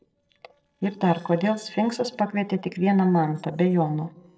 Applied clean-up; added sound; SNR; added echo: neural separator model SepFormer DNS4.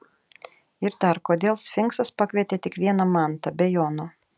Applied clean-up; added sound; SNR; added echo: none; none; none; none.